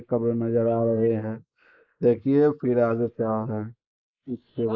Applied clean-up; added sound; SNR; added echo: neural mask model Resemble Enhance denoiser.